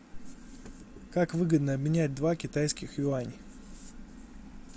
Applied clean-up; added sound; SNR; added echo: none; none; none; none.